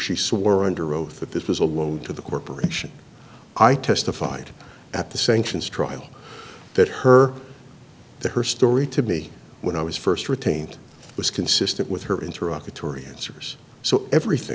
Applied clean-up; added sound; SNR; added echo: none; none; none; none.